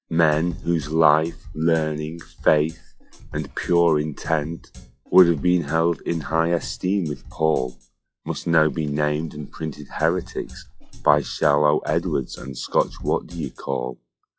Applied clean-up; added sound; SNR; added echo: classical method log-MMSE.